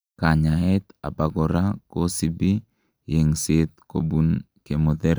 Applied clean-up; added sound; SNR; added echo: none; none; none; none.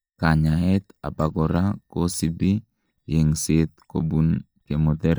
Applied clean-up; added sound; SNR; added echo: neural mask model DeepFilterNet 3.